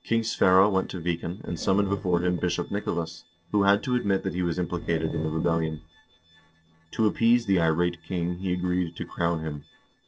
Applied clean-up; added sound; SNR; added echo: neural separator model SepFormer DNS4.